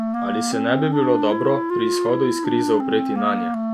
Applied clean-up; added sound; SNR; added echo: none; Wind instrument, woodwind instrument; 1 dB; none.